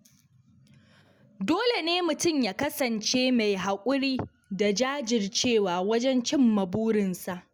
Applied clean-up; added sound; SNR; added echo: none; none; none; none.